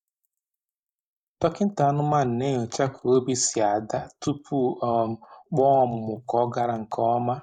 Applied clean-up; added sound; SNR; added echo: neural mask model Resemble Enhance denoiser.